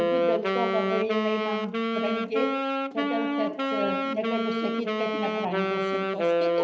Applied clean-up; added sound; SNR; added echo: none; Wind instrument, woodwind instrument; -4 dB; reverberation time 0.4 s.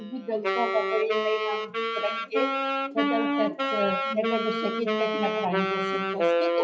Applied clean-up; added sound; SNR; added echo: classical method WPE with log-MMSE.